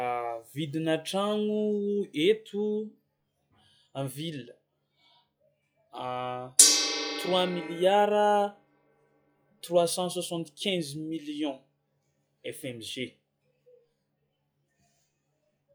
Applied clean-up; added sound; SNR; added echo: classical method log-MMSE.